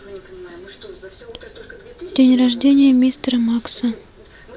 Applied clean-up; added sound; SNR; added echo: none; none; none; none.